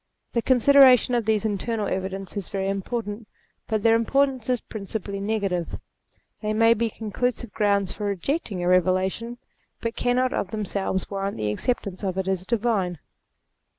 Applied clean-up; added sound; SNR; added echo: none; none; none; none.